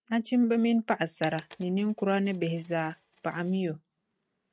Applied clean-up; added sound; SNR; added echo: neural mask model RNNoise.